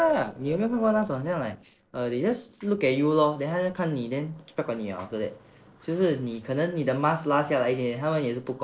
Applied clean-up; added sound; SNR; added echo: neural separator model SepFormer DNS4.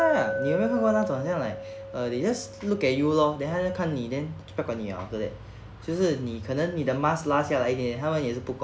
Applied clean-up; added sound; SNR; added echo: none; Glass; 10 dB; none.